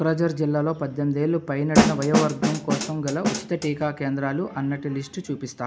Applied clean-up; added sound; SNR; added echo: none; Snare drum; -2 dB; none.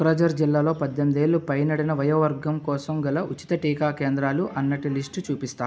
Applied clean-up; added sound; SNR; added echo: none; none; none; none.